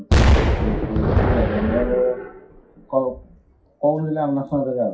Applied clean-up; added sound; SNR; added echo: classical method WPE with log-MMSE.